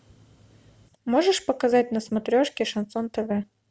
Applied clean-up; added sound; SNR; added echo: none; none; none; none.